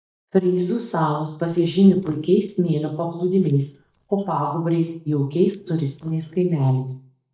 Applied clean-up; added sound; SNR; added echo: neural mask model DeepFilterNet 3.